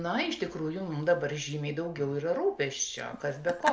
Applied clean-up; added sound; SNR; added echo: none; none; none; none.